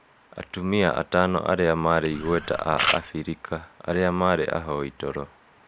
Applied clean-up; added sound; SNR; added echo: none; Camera; 2 dB; none.